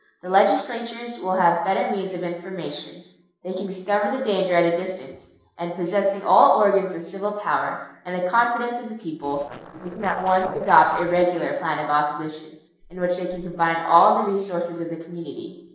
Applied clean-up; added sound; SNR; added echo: neural separator model SepFormer DNS4.